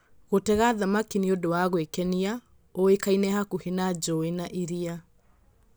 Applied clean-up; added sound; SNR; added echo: none; none; none; none.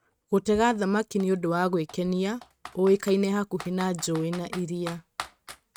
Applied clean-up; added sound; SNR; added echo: neural mask model RNNoise.